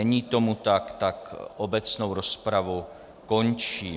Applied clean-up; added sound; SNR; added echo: none; none; none; none.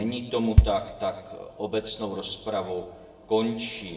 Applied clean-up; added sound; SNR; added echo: none; Bass drum; -3 dB; reverberation time 0.7 s.